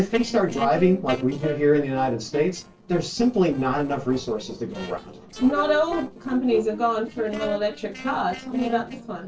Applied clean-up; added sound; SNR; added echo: neural separator model SepFormer DNS4.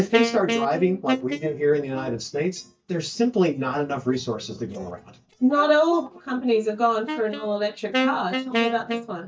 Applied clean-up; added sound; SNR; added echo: neural mask model DeepFilterNet 3.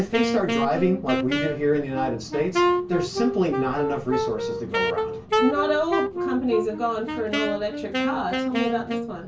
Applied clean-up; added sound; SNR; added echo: none; Wind instrument, woodwind instrument; 1 dB; reverberation time 0.2 s.